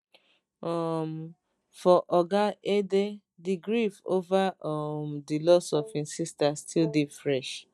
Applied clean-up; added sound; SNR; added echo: neural mask model DeepFilterNet 3.